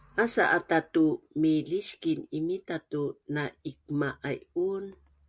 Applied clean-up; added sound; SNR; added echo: none; none; none; none.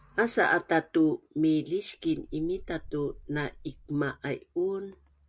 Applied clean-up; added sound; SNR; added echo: none; Wind; 18 dB; none.